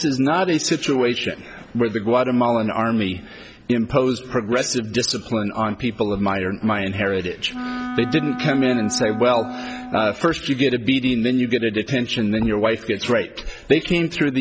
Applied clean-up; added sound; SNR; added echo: none; Wind instrument, woodwind instrument; 10 dB; none.